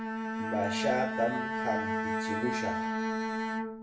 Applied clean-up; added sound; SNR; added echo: none; Bowed string instrument; -3 dB; reverberation time 0.4 s.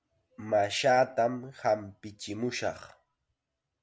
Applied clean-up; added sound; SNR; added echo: none; none; none; none.